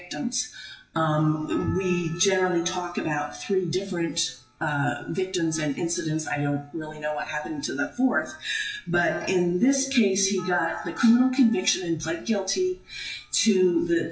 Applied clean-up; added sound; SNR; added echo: classical method WPE with log-MMSE.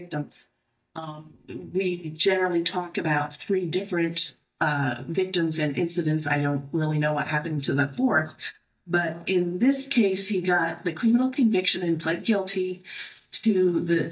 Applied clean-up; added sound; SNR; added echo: neural mask model DeepFilterNet 3.